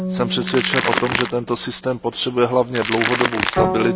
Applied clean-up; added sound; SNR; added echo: none; Crackle + Bowed string instrument; 3 dB; none.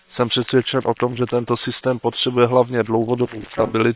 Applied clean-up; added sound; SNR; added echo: neural separator model SepFormer WHAM!.